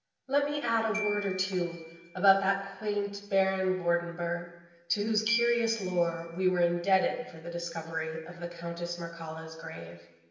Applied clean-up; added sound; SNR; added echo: none; Glockenspiel; 14 dB; reverberation time 1.2 s.